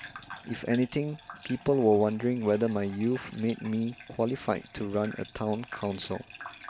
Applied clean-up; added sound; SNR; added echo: none; Bathtub (filling or washing) / Gurgling; 18 dB; none.